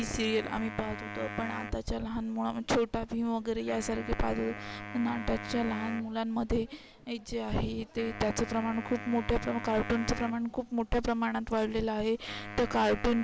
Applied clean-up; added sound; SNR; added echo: none; Wind instrument, woodwind instrument; 12 dB; none.